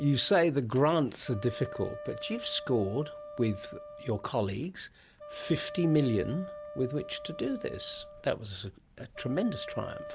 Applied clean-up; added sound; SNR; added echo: none; Wind instrument, woodwind instrument; 13 dB; none.